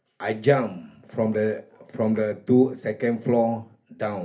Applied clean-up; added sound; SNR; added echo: none; none; none; reverberation time 0.3 s.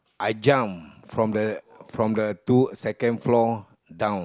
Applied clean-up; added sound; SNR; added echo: none; none; none; none.